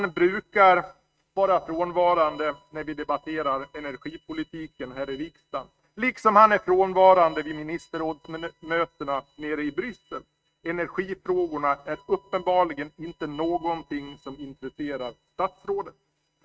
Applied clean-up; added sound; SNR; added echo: neural mask model RNNoise.